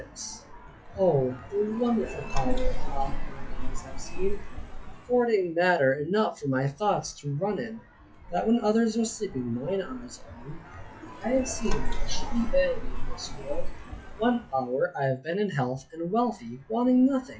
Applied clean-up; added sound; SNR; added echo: classical method WPE with log-MMSE.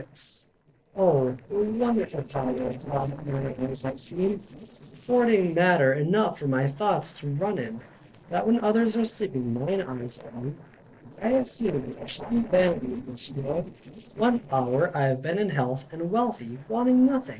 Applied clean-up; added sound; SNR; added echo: neural separator model SepFormer DNS4.